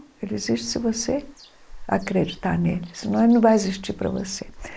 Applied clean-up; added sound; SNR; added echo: neural mask model Resemble Enhance denoiser.